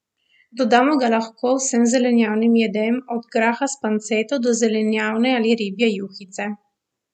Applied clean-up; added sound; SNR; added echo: none; none; none; none.